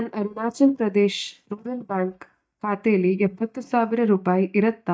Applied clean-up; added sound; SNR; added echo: neural mask model DeepFilterNet 3.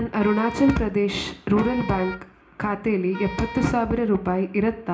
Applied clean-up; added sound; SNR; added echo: none; Wind instrument, woodwind instrument; 15 dB; reverberation time 0.4 s.